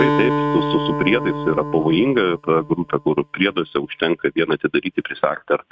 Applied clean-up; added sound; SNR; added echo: neural mask model RNNoise.